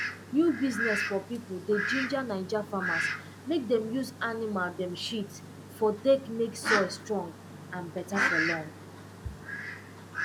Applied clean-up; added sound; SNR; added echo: none; Fowl; 4 dB; none.